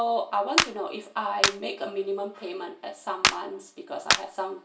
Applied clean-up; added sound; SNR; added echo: none; Clapping; -2 dB; reverberation time 0.2 s.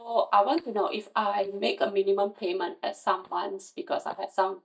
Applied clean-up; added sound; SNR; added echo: neural mask model DeepFilterNet 3.